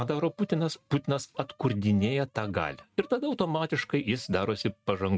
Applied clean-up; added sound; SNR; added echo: neural mask model RNNoise.